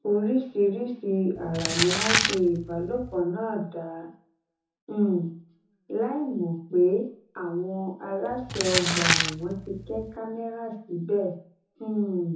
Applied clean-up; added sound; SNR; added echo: none; Crumpling, crinkling; 0 dB; reverberation time 0.5 s.